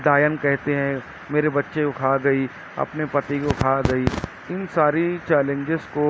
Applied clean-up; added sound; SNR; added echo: none; none; none; none.